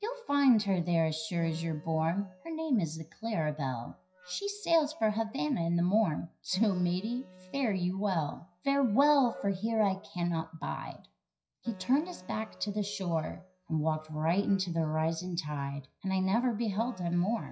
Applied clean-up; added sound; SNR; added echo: classical method WPE with log-MMSE.